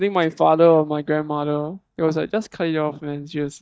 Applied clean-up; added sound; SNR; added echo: neural mask model DeepFilterNet 3.